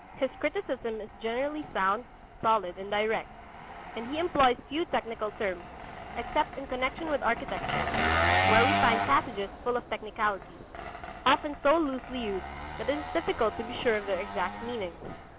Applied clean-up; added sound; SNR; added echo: none; Engine; 4 dB; none.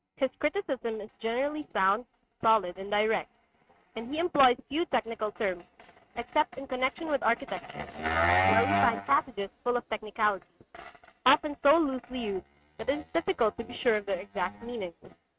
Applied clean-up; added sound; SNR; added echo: neural mask model RNNoise.